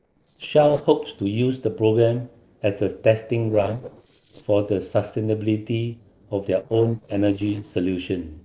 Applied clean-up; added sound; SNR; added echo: neural separator model SepFormer DNS4.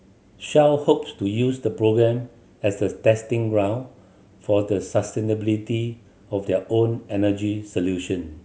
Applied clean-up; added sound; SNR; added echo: none; none; none; none.